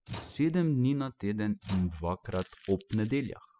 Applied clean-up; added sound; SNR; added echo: classical method spectral subtraction.